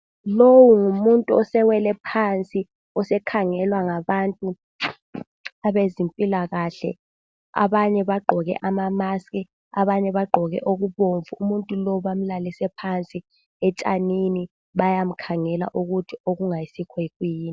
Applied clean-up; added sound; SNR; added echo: none; none; none; none.